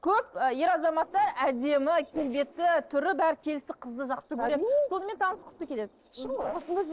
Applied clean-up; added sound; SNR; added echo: neural separator model SepFormer DNS4.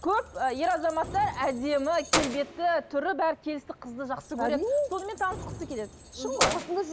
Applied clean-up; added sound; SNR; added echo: none; Keys jangling; 7 dB; none.